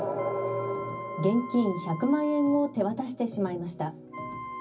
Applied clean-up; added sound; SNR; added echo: none; Wind instrument, woodwind instrument; 13 dB; reverberation time 0.4 s.